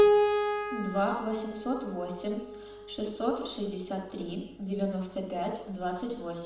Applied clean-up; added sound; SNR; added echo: none; Keyboard (musical); -1 dB; reverberation time 0.7 s.